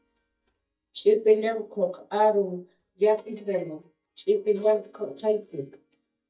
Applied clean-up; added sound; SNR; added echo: neural mask model DeepFilterNet 3.